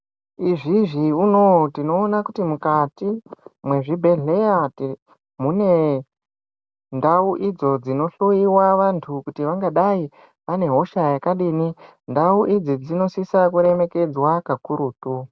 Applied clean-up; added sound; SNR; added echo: none; none; none; none.